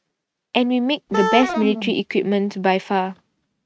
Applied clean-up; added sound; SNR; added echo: neural mask model RNNoise.